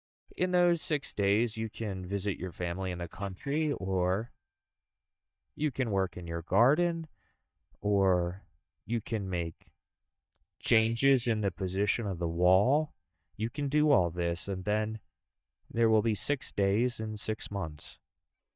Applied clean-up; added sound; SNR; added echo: neural mask model DeepFilterNet 3.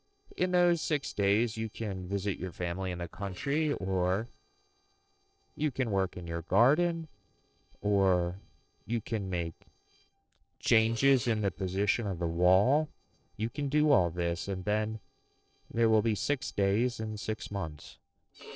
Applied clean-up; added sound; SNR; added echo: neural separator model SepFormer DNS4.